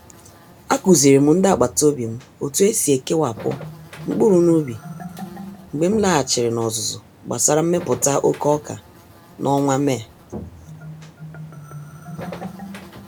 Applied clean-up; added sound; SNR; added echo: none; Buzz + Marimba, xylophone; 17 dB; none.